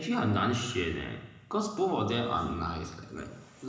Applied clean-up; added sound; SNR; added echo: none; none; none; reverberation time 1.0 s.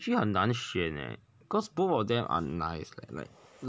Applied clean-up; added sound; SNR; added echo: none; none; none; none.